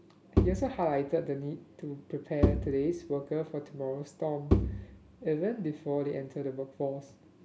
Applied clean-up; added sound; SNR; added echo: none; Bowed string instrument; -2 dB; none.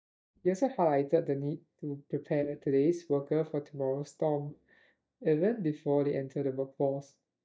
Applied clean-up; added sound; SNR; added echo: neural mask model DeepFilterNet 3.